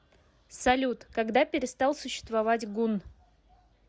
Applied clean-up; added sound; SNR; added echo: none; none; none; none.